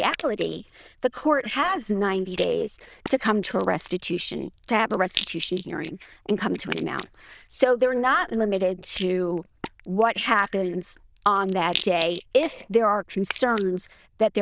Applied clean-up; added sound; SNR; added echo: neural diffusion model UNIVERSE++.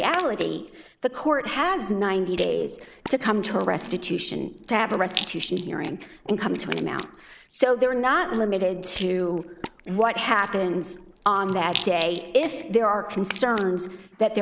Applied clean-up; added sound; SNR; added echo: none; Rattle; 14 dB; none.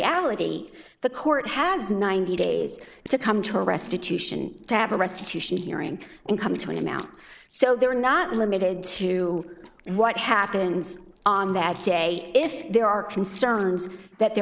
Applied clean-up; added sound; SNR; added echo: neural separator model SepFormer DNS4.